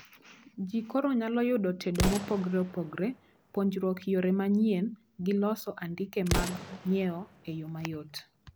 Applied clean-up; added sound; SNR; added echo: none; Explosion; 9 dB; none.